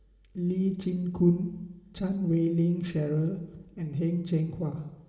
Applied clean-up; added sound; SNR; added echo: none; none; none; reverberation time 1.6 s.